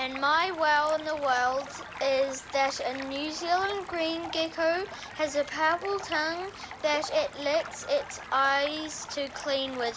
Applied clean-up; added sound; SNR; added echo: none; Stream; 13 dB; none.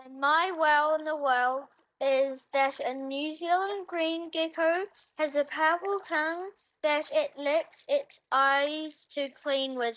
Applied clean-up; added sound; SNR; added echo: neural mask model DeepFilterNet 3.